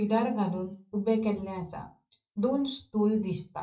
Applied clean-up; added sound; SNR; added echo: none; none; none; reverberation time 0.2 s.